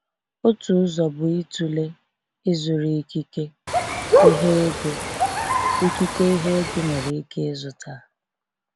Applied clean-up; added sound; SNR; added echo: none; Bird; -3 dB; none.